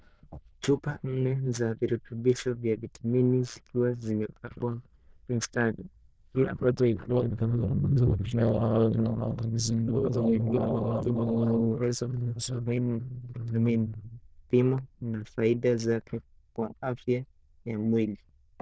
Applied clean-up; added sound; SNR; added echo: neural diffusion model UNIVERSE++.